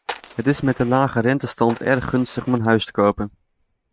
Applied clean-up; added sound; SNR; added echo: neural mask model RNNoise.